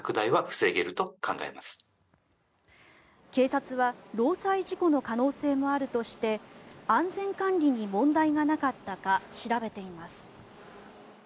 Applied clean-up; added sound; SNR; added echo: none; none; none; none.